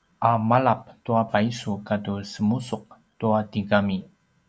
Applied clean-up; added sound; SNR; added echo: none; none; none; none.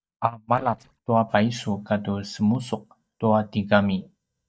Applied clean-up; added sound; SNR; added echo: neural mask model DeepFilterNet 3.